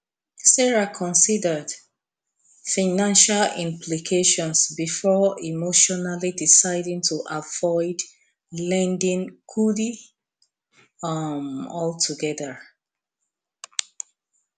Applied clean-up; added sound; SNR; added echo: none; none; none; none.